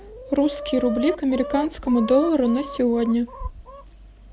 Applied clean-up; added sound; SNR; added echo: none; Chicken, rooster; 12 dB; none.